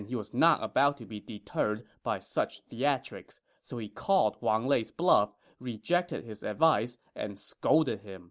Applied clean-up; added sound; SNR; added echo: none; none; none; none.